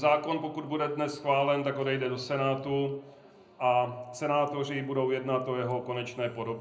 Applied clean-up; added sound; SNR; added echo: none; none; none; reverberation time 0.5 s.